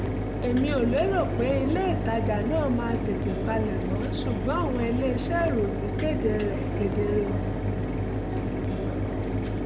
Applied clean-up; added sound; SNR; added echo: none; Mechanisms; -1 dB; reverberation time 0.3 s.